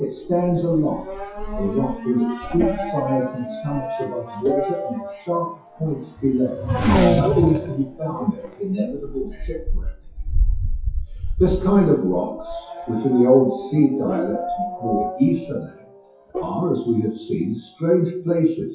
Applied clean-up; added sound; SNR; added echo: classical method WPE with log-MMSE.